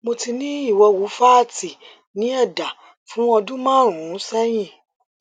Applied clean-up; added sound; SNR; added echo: none; none; none; none.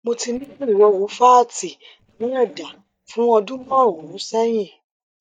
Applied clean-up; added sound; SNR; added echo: neural mask model DeepFilterNet 3.